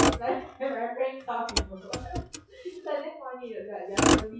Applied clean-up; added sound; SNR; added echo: classical method WPE with log-MMSE.